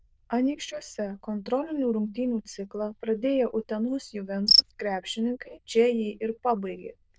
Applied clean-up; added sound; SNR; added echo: neural diffusion model UNIVERSE++.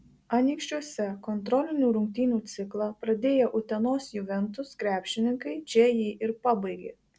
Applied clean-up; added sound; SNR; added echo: none; none; none; none.